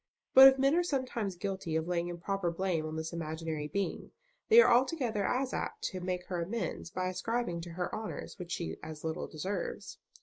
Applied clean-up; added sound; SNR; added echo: neural mask model Resemble Enhance denoiser.